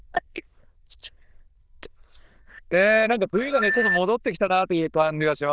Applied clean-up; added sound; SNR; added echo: neural diffusion model UNIVERSE++.